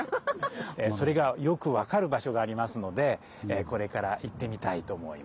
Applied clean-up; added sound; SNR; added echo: none; none; none; none.